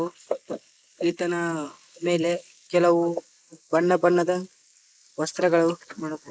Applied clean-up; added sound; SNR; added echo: neural mask model Resemble Enhance denoiser.